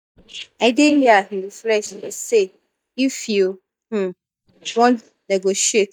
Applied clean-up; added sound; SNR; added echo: neural mask model DeepFilterNet 3.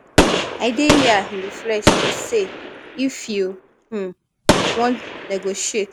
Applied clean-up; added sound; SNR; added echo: none; Gunshot, gunfire; -1 dB; none.